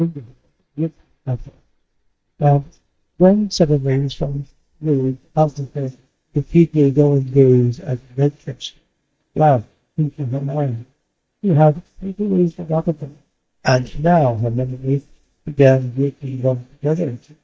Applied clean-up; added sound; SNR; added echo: neural mask model DeepFilterNet 3.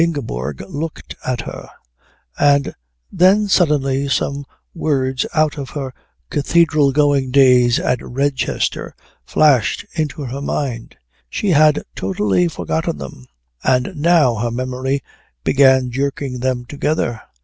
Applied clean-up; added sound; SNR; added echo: none; none; none; none.